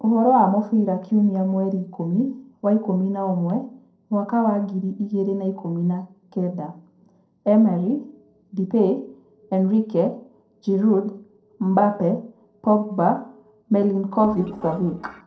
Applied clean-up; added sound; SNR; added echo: neural separator model SepFormer DNS4.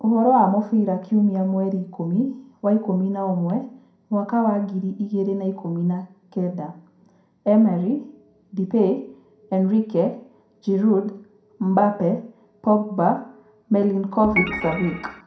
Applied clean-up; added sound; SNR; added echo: none; Organ; 5 dB; reverberation time 0.4 s.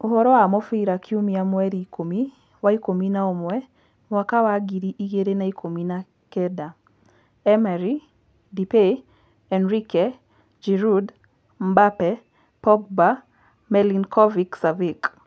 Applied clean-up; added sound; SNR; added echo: none; none; none; none.